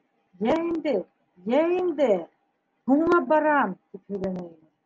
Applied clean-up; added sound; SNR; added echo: none; none; none; none.